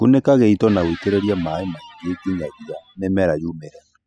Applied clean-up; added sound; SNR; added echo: classical method spectral subtraction.